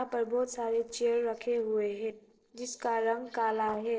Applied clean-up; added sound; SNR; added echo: neural separator model SepFormer DNS4.